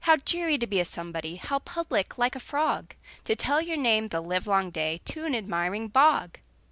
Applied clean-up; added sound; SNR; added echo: none; none; none; none.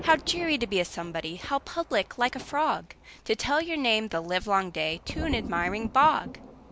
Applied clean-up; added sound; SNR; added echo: none; Thunder; 15 dB; none.